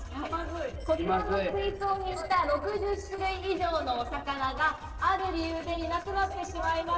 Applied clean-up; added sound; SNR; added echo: neural separator model SepFormer DNS4.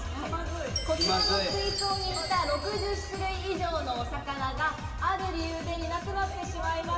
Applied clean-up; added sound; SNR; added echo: none; Glass; 5 dB; reverberation time 2.3 s.